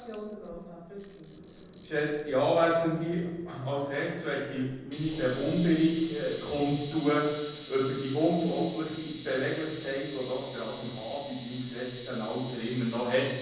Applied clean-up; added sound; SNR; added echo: none; Camera; 18 dB; reverberation time 1.1 s.